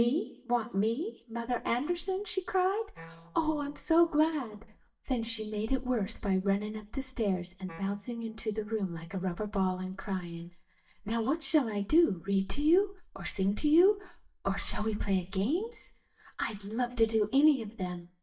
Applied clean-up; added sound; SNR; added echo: neural mask model DeepFilterNet 3.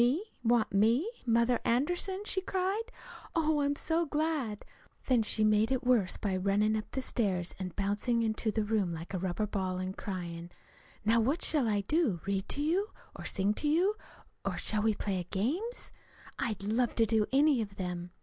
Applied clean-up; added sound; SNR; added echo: none; none; none; none.